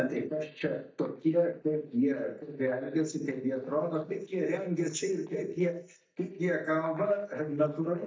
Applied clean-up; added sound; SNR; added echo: neural mask model DeepFilterNet 3.